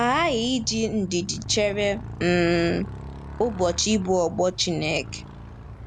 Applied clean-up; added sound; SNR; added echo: none; Motorcycle; 12 dB; none.